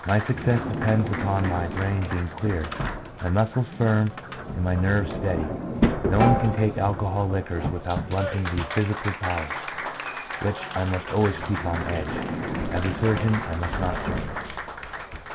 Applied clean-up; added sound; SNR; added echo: none; Sliding door + Applause; 4 dB; none.